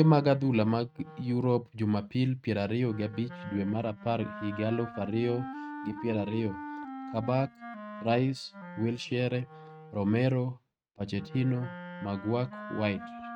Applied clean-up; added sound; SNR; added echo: neural mask model RNNoise.